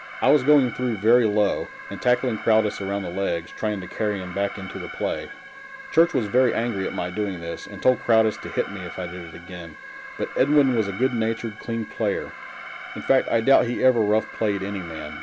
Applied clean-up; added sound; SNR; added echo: none; Alarm; 14 dB; none.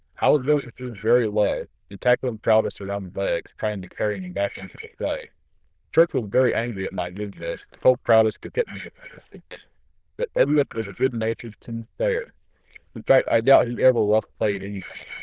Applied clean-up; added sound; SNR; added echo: neural diffusion model UNIVERSE++.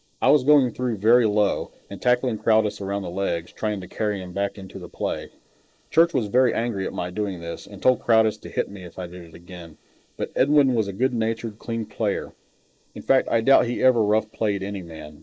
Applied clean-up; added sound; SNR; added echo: neural mask model Resemble Enhance denoiser.